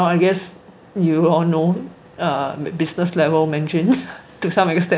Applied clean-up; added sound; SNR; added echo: none; none; none; none.